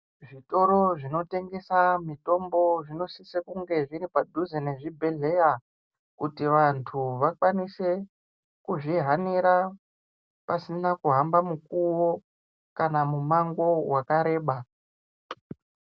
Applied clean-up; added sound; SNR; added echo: none; none; none; none.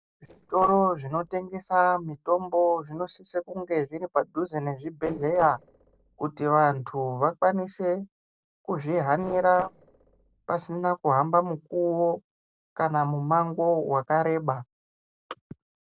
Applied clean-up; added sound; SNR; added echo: neural separator model SepFormer DNS4.